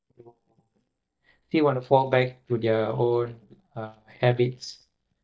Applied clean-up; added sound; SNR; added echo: neural mask model DeepFilterNet 3.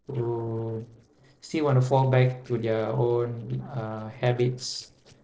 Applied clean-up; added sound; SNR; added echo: neural separator model SepFormer DNS4.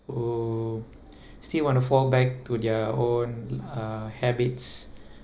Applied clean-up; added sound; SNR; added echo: none; none; none; none.